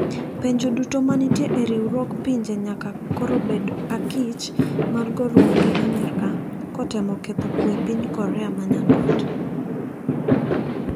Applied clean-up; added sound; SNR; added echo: none; Fireworks; -3 dB; none.